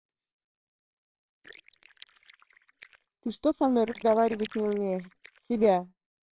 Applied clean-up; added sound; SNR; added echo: neural separator model SepFormer WHAMR!.